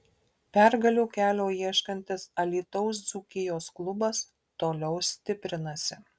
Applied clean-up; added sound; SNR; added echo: none; none; none; none.